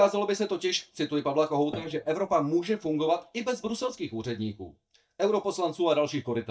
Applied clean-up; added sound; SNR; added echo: neural mask model DeepFilterNet 3.